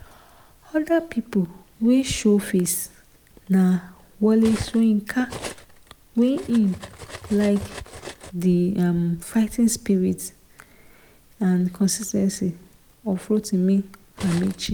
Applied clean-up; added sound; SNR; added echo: none; Cutlery, silverware; 20 dB; none.